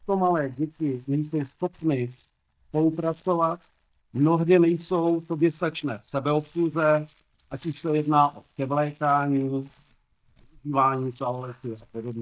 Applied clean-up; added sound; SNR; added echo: neural mask model DeepFilterNet 3.